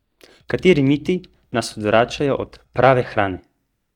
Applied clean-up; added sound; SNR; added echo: neural mask model DeepFilterNet 3.